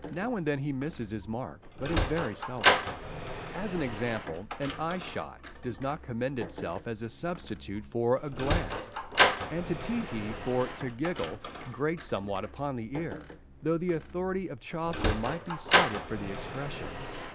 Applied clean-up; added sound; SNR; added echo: none; Sliding door; 0 dB; none.